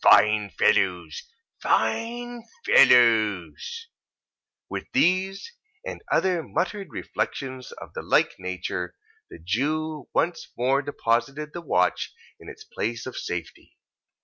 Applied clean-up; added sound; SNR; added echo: none; none; none; none.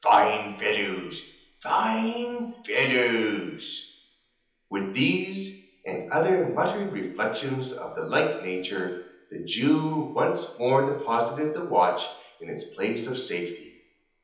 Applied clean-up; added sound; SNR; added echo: none; none; none; reverberation time 1.3 s.